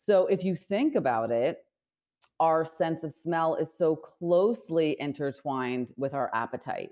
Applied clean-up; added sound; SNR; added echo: none; none; none; none.